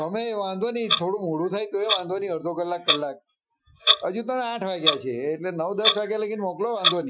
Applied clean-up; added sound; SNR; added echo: classical method Wiener filter.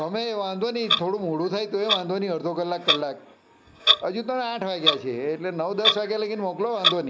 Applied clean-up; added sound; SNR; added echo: none; Clock; 1 dB; none.